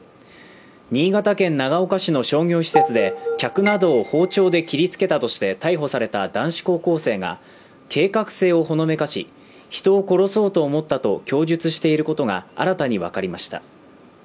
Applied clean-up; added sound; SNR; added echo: none; none; none; none.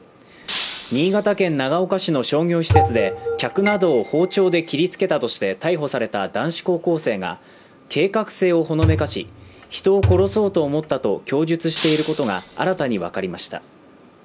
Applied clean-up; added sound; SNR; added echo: none; Shatter + Thump, thud; 6 dB; none.